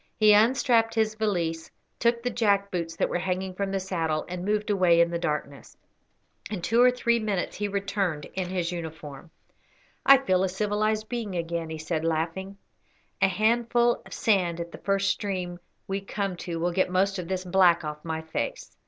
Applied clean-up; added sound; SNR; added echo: none; none; none; none.